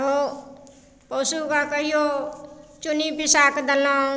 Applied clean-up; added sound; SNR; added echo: none; none; none; none.